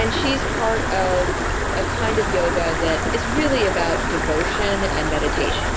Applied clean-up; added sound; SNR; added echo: none; Stream; -2 dB; none.